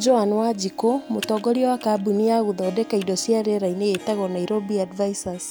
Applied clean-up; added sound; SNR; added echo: none; Computer keyboard + Harp; 18 dB; none.